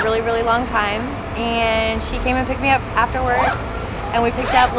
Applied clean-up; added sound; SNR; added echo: none; Zipper (clothing); 10 dB; none.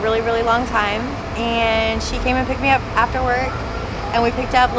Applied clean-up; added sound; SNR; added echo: none; none; none; none.